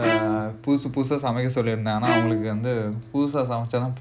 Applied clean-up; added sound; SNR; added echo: none; Bowed string instrument; 5 dB; none.